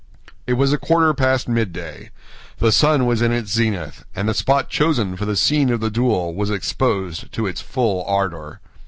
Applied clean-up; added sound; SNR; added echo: none; none; none; none.